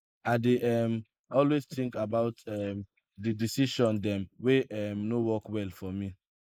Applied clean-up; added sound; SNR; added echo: neural mask model Resemble Enhance denoiser.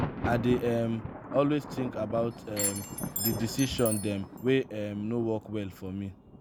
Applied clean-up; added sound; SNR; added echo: none; Door / Chime + Thunder; 7 dB; none.